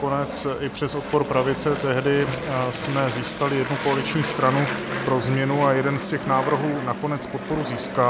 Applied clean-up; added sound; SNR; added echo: none; Aircraft; 7 dB; none.